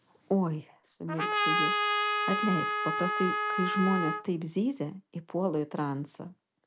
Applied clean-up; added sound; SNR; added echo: none; Trumpet; -2 dB; none.